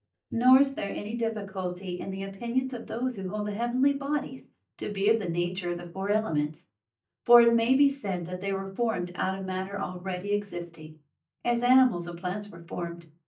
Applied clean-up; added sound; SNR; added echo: neural mask model DeepFilterNet 3.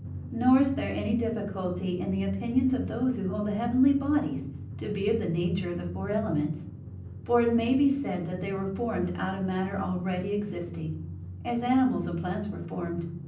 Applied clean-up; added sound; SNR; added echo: none; Drum; 11 dB; reverberation time 0.6 s.